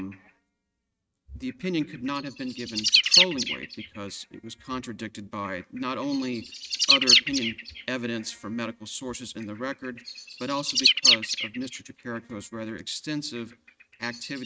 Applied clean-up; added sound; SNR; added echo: neural mask model RNNoise.